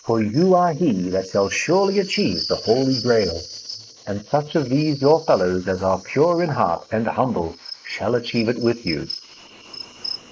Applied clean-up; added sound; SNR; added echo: neural mask model Resemble Enhance denoiser.